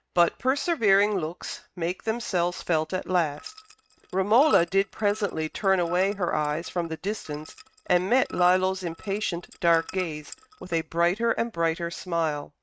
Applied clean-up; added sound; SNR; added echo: neural mask model RNNoise.